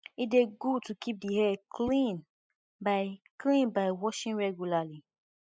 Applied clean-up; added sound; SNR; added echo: classical method spectral subtraction.